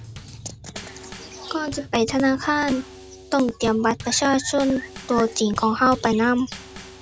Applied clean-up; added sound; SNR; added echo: none; Bass drum / Snare drum / Drum kit; 17 dB; none.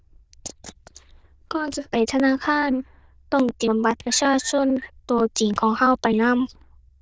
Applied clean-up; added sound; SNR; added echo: neural diffusion model UNIVERSE++.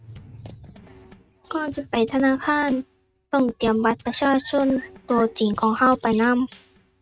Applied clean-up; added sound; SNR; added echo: neural mask model RNNoise.